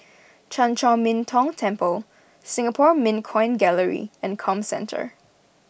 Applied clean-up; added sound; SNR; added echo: none; none; none; none.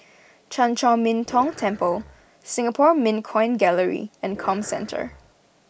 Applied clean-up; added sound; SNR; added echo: none; Growling; 19 dB; none.